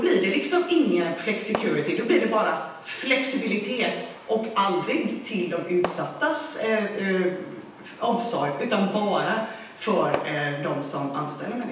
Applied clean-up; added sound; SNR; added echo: none; Fireworks; 16 dB; reverberation time 0.9 s.